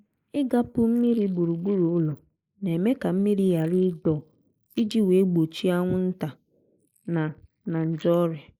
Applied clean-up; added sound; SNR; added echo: neural mask model Resemble Enhance denoiser.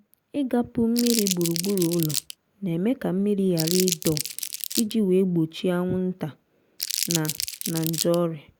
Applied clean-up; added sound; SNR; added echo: none; Crumpling, crinkling; 5 dB; none.